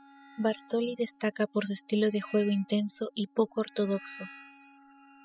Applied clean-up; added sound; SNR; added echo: classical method spectral subtraction.